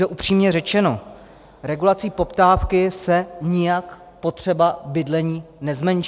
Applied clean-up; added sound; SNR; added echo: none; none; none; none.